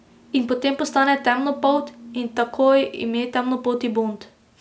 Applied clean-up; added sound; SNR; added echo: none; none; none; none.